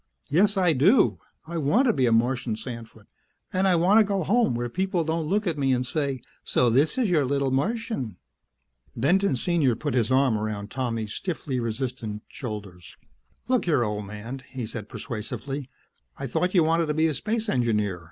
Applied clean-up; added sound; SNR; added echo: none; none; none; none.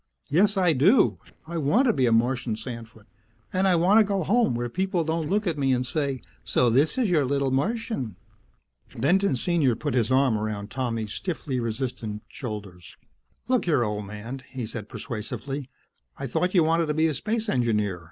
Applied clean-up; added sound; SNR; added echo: neural separator model SepFormer DNS4.